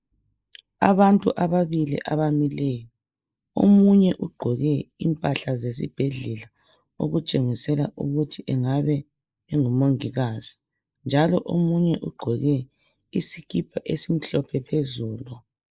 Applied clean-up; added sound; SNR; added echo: neural mask model Resemble Enhance denoiser.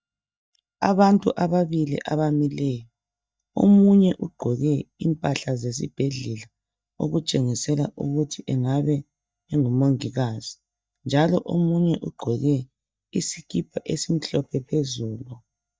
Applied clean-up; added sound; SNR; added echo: neural mask model DeepFilterNet 3.